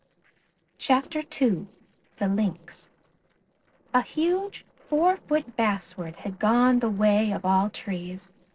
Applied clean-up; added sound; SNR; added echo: neural separator model SepFormer DNS4.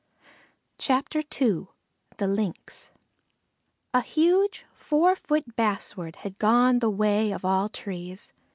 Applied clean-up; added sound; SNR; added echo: none; none; none; none.